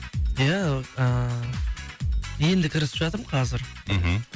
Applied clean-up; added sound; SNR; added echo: none; none; none; none.